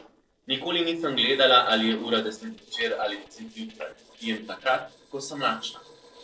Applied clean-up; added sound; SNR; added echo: neural separator model SepFormer DNS4.